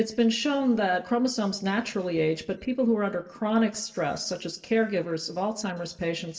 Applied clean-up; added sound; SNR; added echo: neural separator model SepFormer DNS4.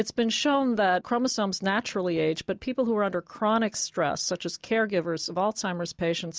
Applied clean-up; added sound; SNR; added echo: none; none; none; none.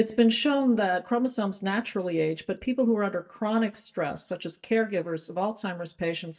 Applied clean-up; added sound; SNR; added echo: neural mask model DeepFilterNet 3.